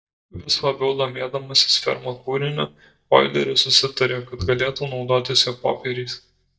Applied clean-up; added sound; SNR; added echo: neural mask model DeepFilterNet 3.